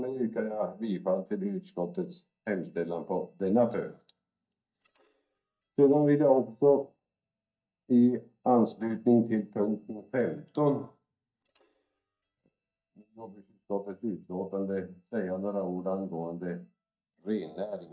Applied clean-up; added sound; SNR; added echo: neural mask model DeepFilterNet 3.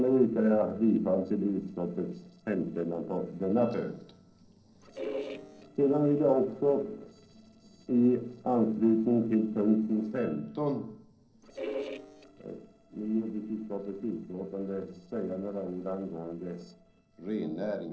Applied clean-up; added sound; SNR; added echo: neural separator model SepFormer DNS4.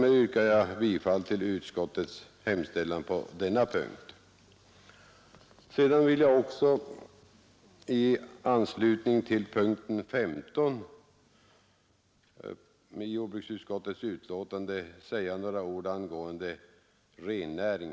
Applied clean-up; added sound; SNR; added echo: none; none; none; none.